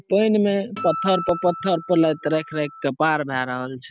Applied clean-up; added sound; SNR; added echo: none; Acoustic guitar; 11 dB; none.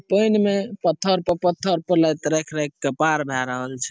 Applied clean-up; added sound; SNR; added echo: none; none; none; none.